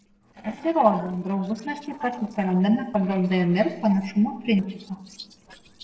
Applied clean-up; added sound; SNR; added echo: neural separator model SepFormer DNS4.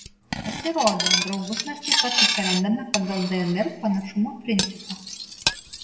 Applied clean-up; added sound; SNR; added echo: none; Cutlery, silverware; 1 dB; reverberation time 0.7 s.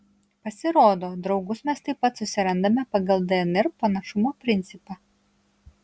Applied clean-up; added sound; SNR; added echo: none; none; none; none.